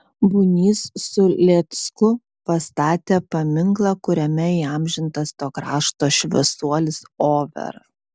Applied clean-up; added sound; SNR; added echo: none; none; none; none.